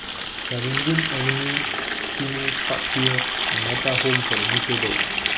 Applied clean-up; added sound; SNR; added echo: none; Water tap, faucet; -4 dB; none.